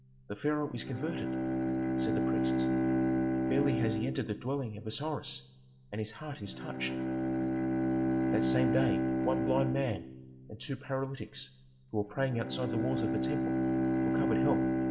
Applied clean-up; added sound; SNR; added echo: none; Bowed string instrument; -4 dB; reverberation time 0.7 s.